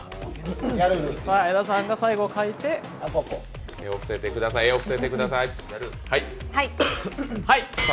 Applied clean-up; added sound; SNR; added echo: none; none; none; none.